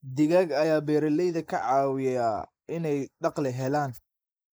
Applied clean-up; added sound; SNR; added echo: neural mask model Resemble Enhance denoiser.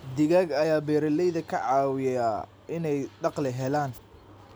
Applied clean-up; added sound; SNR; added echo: none; none; none; none.